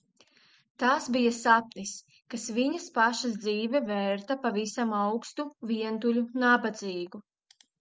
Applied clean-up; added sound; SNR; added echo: none; none; none; none.